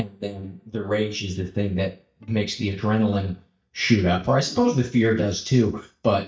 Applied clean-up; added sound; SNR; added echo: neural mask model DeepFilterNet 3.